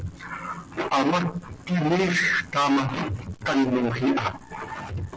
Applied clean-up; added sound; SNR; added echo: none; none; none; none.